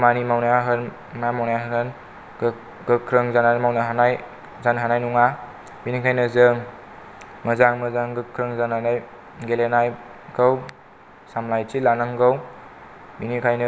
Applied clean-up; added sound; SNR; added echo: none; none; none; none.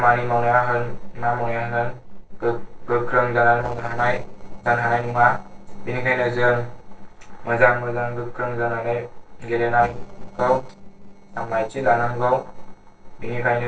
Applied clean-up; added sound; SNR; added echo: neural separator model SepFormer DNS4.